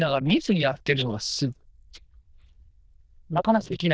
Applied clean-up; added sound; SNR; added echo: neural diffusion model UNIVERSE++.